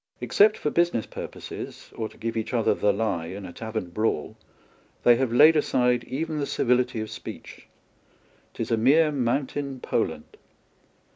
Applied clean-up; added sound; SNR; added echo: none; none; none; none.